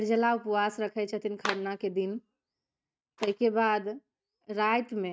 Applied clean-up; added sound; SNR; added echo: neural mask model RNNoise.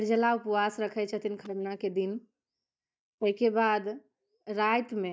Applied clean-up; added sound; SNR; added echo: neural mask model DeepFilterNet 3.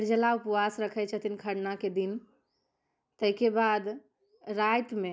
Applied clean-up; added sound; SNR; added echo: none; none; none; none.